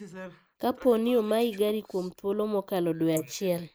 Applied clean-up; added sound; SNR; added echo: neural mask model Resemble Enhance denoiser.